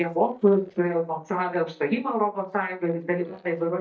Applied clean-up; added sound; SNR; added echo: neural mask model DeepFilterNet 3.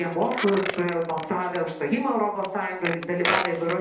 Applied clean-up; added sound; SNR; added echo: none; Squeak; 7 dB; reverberation time 2.0 s.